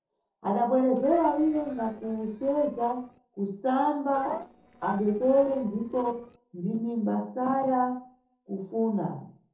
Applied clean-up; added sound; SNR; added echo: neural separator model SepFormer DNS4.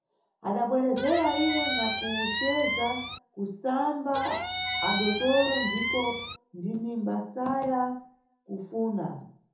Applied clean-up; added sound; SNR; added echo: none; Squeak; -1 dB; reverberation time 0.6 s.